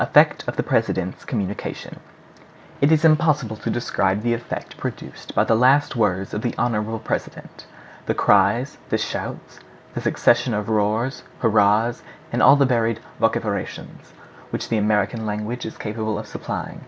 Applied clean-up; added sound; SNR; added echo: none; none; none; none.